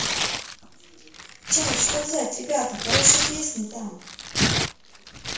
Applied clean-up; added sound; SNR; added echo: none; Tearing; 2 dB; reverberation time 0.7 s.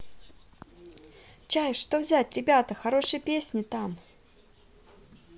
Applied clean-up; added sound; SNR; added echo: none; none; none; none.